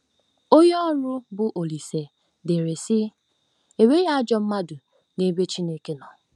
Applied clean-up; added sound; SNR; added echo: none; none; none; none.